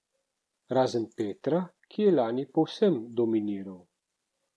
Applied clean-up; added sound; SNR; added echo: none; none; none; none.